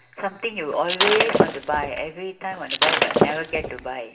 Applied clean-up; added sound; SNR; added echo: none; Shatter; -4 dB; reverberation time 0.7 s.